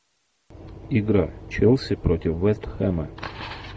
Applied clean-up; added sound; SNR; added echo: none; none; none; none.